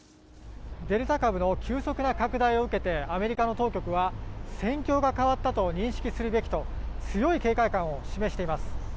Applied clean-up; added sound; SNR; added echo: none; none; none; none.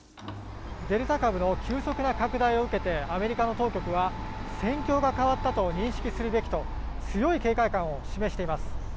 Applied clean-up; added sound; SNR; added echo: none; Domestic sounds, home sounds; 13 dB; none.